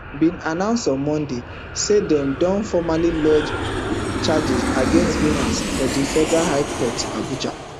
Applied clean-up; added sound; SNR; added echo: none; Aircraft; 4 dB; none.